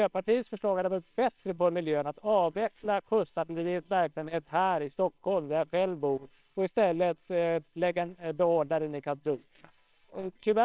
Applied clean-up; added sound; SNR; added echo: neural separator model SepFormer WHAMR!.